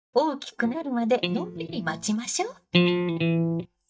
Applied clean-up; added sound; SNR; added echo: neural mask model DeepFilterNet 3.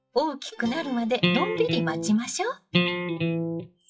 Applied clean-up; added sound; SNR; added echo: classical method WPE with log-MMSE.